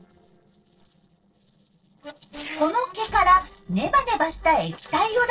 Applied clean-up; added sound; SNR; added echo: neural separator model SepFormer DNS4.